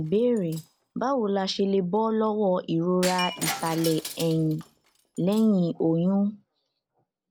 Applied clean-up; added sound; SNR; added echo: none; Shatter; 14 dB; none.